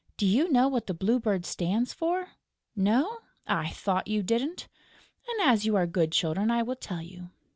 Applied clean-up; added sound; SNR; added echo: none; none; none; none.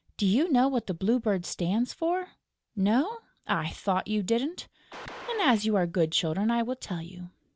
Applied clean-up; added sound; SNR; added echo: none; Gunshot, gunfire; 15 dB; none.